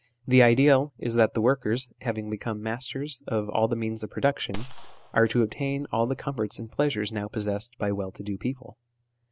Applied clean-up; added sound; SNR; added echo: none; Gunshot, gunfire; 11 dB; none.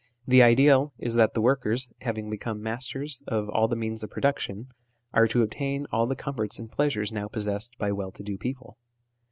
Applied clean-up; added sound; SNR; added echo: none; none; none; none.